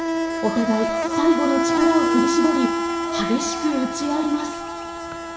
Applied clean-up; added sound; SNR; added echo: none; Insect; 0 dB; reverberation time 0.8 s.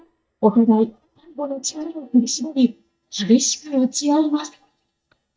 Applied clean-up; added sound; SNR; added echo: neural mask model DeepFilterNet 3.